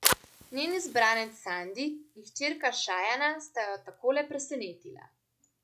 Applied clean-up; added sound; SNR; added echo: none; Fire; 6 dB; none.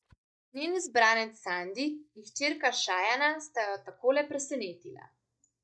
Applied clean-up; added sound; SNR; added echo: neural mask model DeepFilterNet 3.